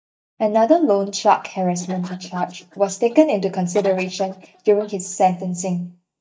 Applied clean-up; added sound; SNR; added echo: neural mask model DeepFilterNet 3.